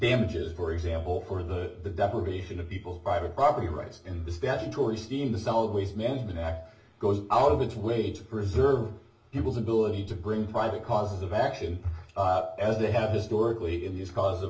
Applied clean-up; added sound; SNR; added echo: none; none; none; reverberation time 0.2 s.